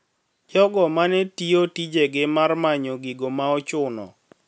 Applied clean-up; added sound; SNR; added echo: none; none; none; none.